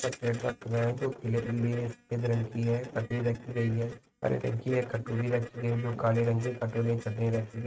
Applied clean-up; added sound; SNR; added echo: neural mask model RNNoise.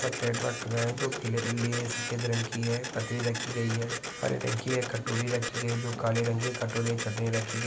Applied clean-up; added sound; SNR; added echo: none; Printer; 6 dB; none.